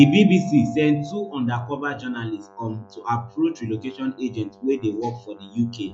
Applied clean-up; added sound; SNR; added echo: classical method log-MMSE.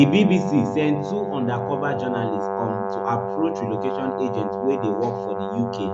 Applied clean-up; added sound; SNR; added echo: none; Brass instrument; 4 dB; none.